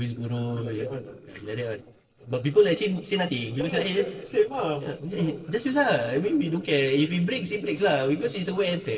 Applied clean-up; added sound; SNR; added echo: neural separator model SepFormer DNS4.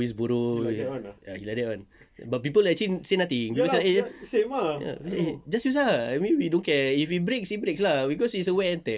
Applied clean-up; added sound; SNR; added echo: none; none; none; none.